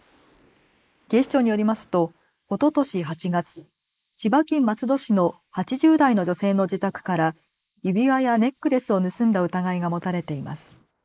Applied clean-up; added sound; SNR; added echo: neural mask model Resemble Enhance denoiser.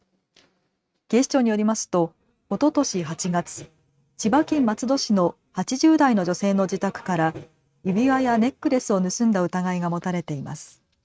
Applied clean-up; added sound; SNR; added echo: neural mask model RNNoise.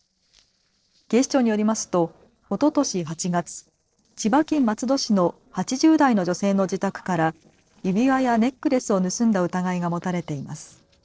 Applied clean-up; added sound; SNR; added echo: neural separator model SepFormer DNS4.